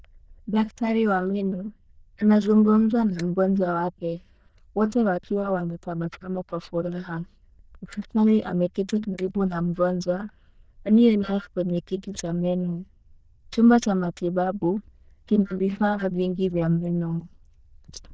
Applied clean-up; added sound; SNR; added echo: neural diffusion model UNIVERSE++.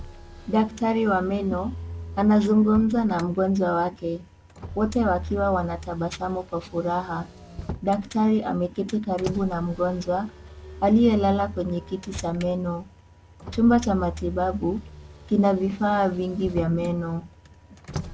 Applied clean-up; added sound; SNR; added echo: none; Motor vehicle (road); 14 dB; none.